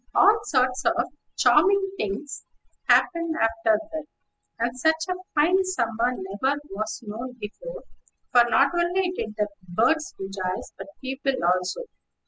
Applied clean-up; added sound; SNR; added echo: classical method spectral subtraction.